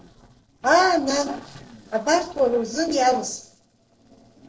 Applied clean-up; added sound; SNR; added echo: neural separator model SepFormer DNS4.